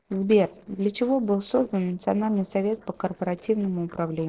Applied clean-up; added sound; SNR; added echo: neural separator model SepFormer DNS4.